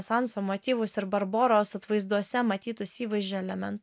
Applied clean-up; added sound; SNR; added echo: none; none; none; none.